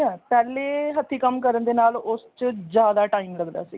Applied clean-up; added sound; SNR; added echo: none; none; none; none.